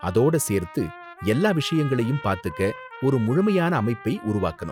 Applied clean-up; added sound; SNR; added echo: classical method log-MMSE.